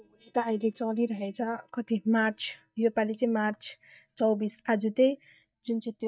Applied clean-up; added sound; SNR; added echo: neural mask model DeepFilterNet 3.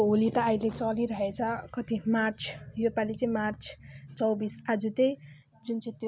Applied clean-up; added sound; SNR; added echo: none; none; none; none.